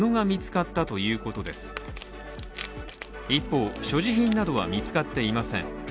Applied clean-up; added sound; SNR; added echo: none; Wood; 17 dB; none.